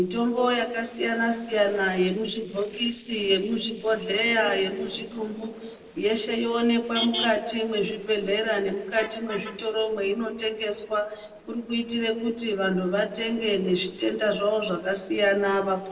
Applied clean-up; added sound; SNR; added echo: neural separator model SepFormer DNS4.